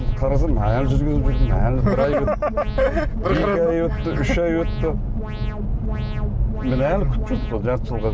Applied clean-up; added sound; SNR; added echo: none; Alarm; 15 dB; none.